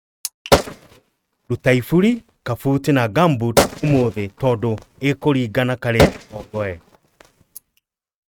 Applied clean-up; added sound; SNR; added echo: neural mask model RNNoise.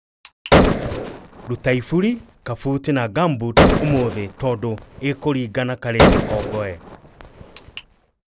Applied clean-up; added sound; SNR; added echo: none; Gunshot, gunfire; -3 dB; none.